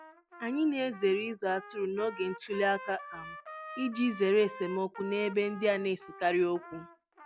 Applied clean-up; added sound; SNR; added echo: none; Trumpet; 15 dB; none.